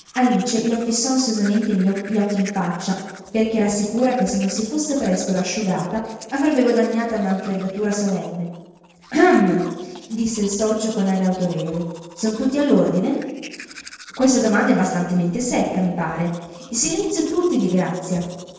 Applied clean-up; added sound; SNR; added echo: neural separator model SepFormer DNS4.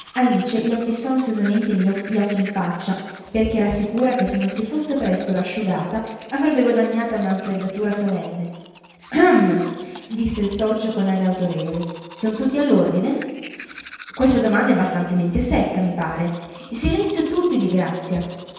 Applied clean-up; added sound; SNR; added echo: none; Domestic sounds, home sounds; 19 dB; reverberation time 1.2 s.